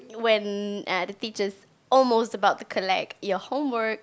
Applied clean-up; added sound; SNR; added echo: none; none; none; none.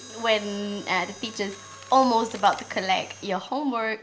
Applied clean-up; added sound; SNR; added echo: none; Mechanisms; 19 dB; reverberation time 0.7 s.